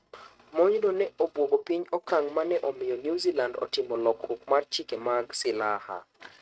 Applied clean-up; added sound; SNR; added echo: neural mask model RNNoise.